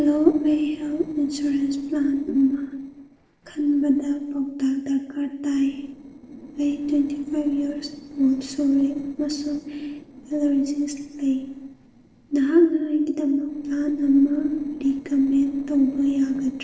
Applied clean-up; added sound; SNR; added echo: neural separator model SepFormer DNS4.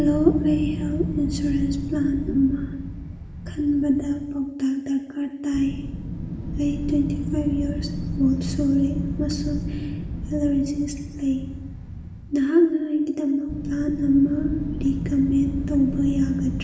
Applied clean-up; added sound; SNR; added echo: none; Wind; 6 dB; reverberation time 1.1 s.